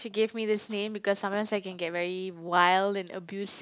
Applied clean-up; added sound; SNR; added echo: none; none; none; none.